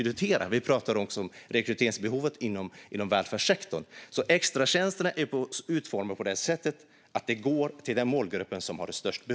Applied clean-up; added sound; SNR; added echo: none; none; none; none.